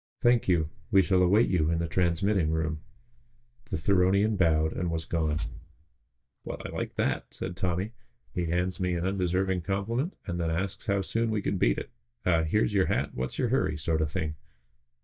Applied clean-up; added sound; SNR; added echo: neural mask model DeepFilterNet 3.